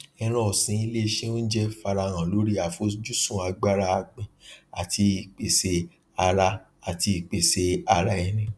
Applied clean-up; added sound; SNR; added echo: none; none; none; none.